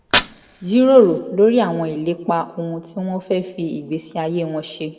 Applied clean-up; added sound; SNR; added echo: none; Fire; 12 dB; reverberation time 0.6 s.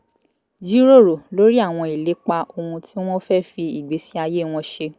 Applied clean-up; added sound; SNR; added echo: none; none; none; none.